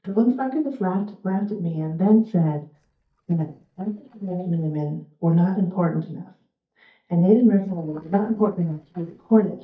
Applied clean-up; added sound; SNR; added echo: neural mask model DeepFilterNet 3.